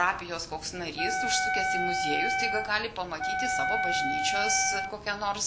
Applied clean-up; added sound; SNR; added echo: none; Wind instrument, woodwind instrument; -3 dB; none.